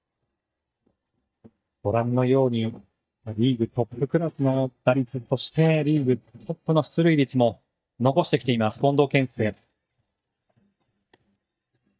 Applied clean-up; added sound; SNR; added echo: neural mask model DeepFilterNet 3.